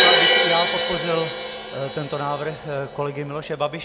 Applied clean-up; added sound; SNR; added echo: none; Crash cymbal; -3 dB; none.